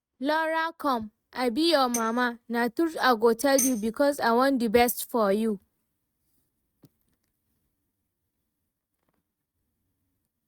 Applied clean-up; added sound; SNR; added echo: neural mask model RNNoise.